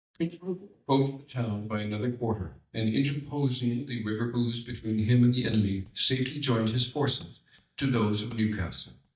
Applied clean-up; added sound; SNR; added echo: neural mask model DeepFilterNet 3.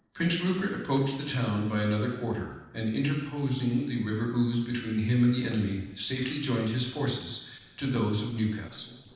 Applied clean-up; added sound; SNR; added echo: neural separator model SepFormer DNS4.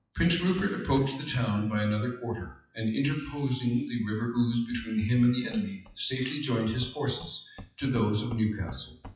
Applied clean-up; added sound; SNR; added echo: classical method WPE with log-MMSE.